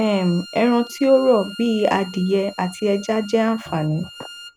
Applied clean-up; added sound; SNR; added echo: none; Bowed string instrument; 19 dB; none.